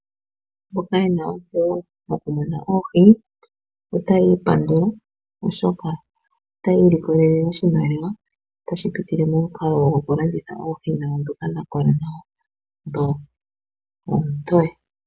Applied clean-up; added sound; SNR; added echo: none; none; none; none.